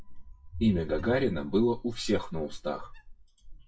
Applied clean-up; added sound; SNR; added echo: classical method WPE with log-MMSE.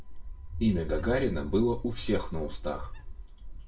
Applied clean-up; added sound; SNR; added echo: none; Wind; 8 dB; reverberation time 0.1 s.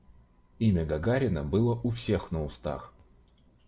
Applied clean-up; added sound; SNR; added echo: none; none; none; none.